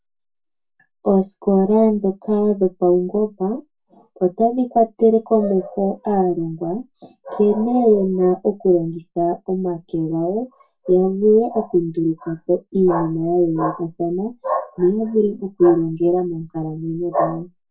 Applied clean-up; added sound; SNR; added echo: none; none; none; reverberation time 0.1 s.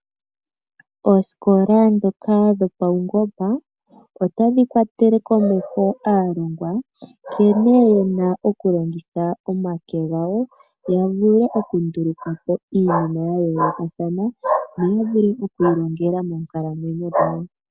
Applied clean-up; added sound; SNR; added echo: none; none; none; none.